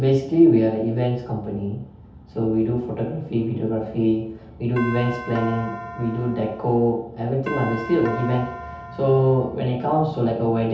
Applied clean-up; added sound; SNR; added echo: none; Doorbell; 12 dB; reverberation time 0.8 s.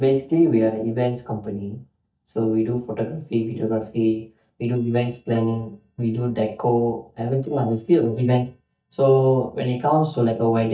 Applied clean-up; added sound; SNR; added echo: neural mask model DeepFilterNet 3.